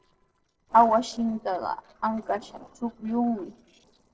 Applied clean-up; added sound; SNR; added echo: neural separator model SepFormer DNS4.